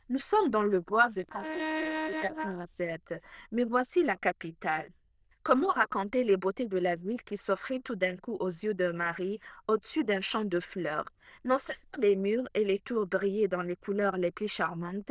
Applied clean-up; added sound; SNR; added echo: neural diffusion model UNIVERSE++.